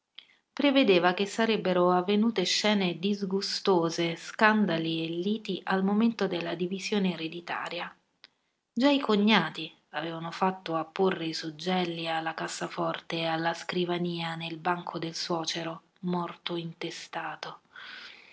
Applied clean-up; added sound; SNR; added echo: none; none; none; none.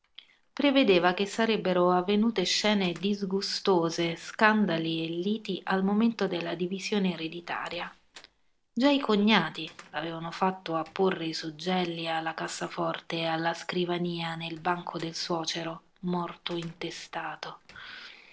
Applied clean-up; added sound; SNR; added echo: neural separator model SepFormer DNS4.